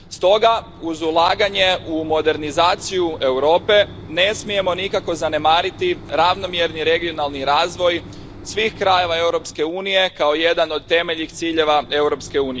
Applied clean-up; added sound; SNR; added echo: none; Mechanisms; 18 dB; none.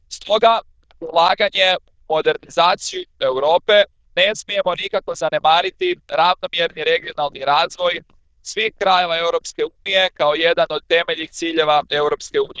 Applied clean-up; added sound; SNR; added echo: neural diffusion model UNIVERSE++.